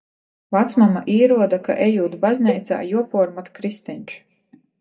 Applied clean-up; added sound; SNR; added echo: neural mask model DeepFilterNet 3.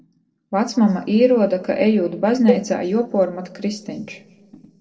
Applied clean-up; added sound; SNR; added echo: neural separator model SepFormer DNS4.